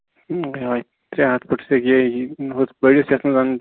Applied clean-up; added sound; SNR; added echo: none; none; none; none.